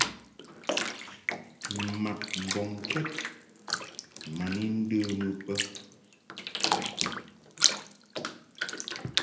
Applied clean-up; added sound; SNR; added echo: none; Bathtub (filling or washing); -2 dB; reverberation time 0.8 s.